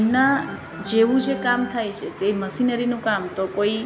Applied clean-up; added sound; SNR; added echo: none; Organ; 15 dB; none.